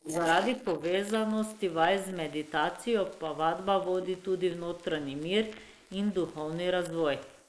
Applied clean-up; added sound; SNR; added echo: neural mask model Resemble Enhance denoiser.